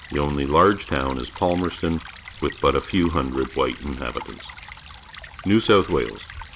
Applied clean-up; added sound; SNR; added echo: none; Stream / Trickle, dribble; 17 dB; none.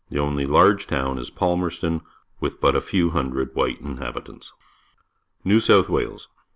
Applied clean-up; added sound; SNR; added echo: none; none; none; none.